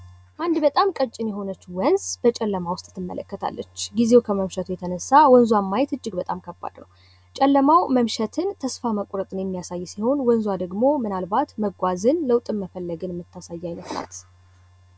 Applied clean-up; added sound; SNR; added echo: none; none; none; none.